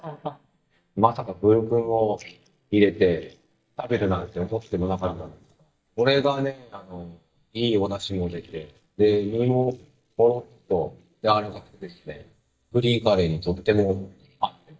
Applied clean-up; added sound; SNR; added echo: neural mask model DeepFilterNet 3.